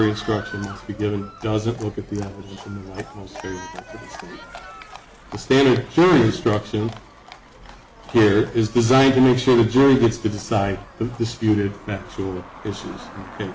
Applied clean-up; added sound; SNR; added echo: none; Livestock, farm animals, working animals; 19 dB; none.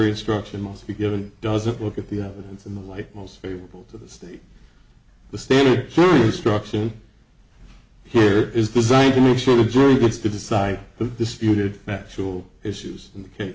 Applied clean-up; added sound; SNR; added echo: none; none; none; none.